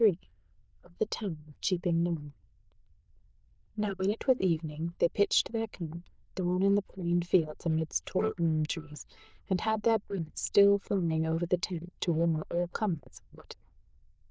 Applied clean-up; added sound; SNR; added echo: neural diffusion model UNIVERSE++.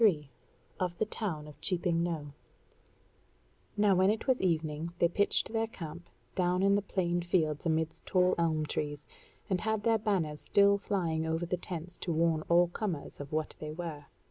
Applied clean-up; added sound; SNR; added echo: neural mask model Resemble Enhance denoiser.